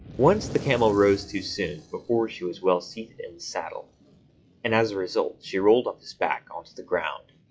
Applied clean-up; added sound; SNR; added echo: classical method log-MMSE.